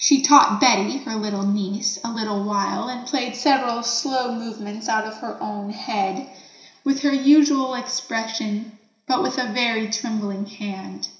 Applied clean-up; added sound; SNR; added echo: none; none; none; reverberation time 0.7 s.